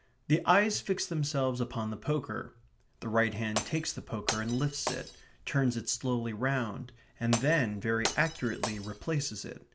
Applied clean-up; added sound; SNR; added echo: none; Glass; 8 dB; none.